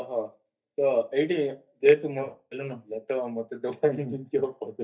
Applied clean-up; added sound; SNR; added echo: neural mask model DeepFilterNet 3.